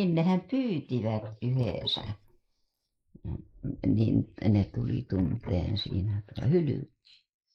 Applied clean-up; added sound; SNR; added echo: neural mask model Resemble Enhance denoiser.